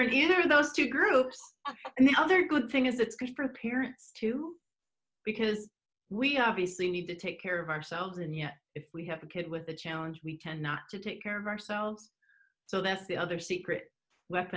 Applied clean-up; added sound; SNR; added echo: none; none; none; none.